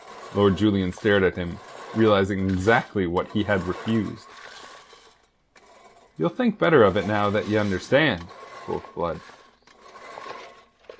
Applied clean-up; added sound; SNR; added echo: none; Engine; 19 dB; none.